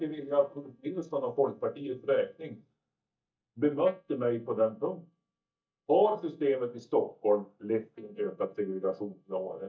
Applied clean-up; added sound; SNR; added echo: neural mask model DeepFilterNet 3.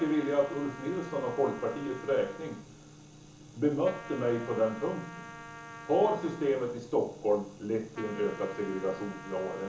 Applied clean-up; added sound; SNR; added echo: none; Trumpet; 16 dB; reverberation time 0.8 s.